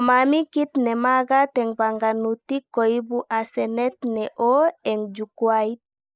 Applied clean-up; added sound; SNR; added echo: neural mask model Resemble Enhance denoiser.